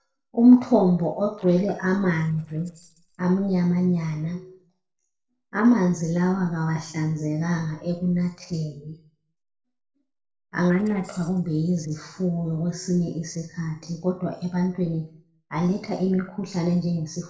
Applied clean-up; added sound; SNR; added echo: neural separator model SepFormer DNS4.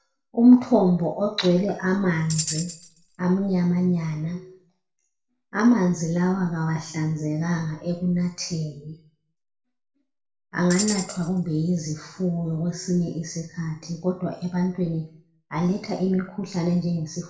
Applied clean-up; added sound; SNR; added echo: none; Tambourine; 10 dB; reverberation time 0.4 s.